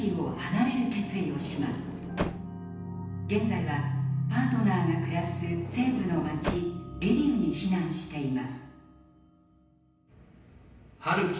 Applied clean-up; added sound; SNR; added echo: none; Sliding door; 9 dB; reverberation time 0.9 s.